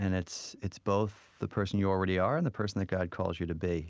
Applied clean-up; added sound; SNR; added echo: none; none; none; none.